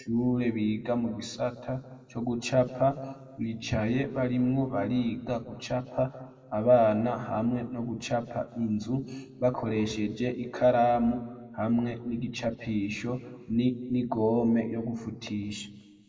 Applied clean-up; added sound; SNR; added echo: none; none; none; reverberation time 1.2 s.